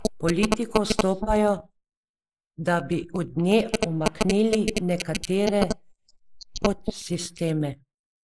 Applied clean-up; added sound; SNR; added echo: neural mask model Resemble Enhance denoiser.